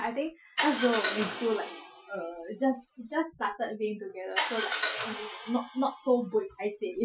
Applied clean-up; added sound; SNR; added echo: classical method Wiener filter.